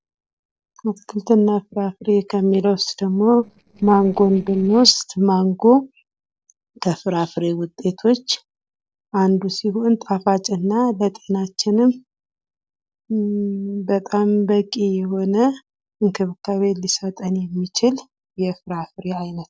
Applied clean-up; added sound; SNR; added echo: neural separator model SepFormer DNS4.